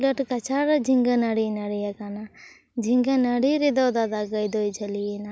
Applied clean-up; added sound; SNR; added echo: none; none; none; none.